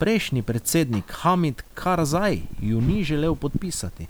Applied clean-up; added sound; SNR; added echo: none; Fire; 10 dB; none.